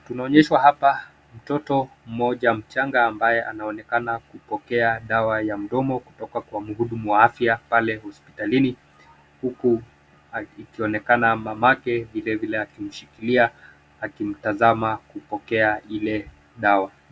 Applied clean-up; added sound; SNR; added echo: none; none; none; none.